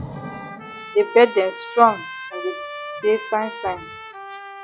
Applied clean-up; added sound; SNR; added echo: classical method log-MMSE.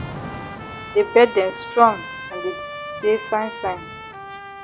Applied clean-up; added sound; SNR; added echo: none; Thunder / Rain + Trumpet; 11 dB; none.